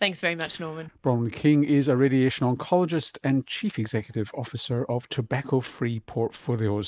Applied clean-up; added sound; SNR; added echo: neural mask model Resemble Enhance denoiser.